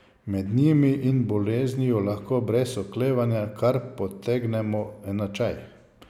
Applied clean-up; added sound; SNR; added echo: none; none; none; none.